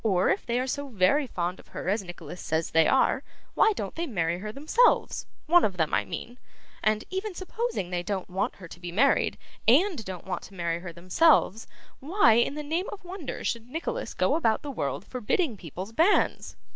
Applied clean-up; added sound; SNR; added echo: none; none; none; none.